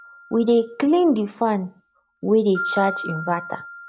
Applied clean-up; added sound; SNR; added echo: none; Glockenspiel; 12 dB; none.